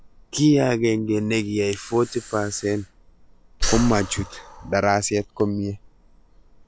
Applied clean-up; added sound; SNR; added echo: none; Breathing; 10 dB; none.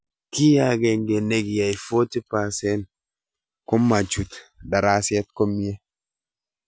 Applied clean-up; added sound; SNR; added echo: none; none; none; none.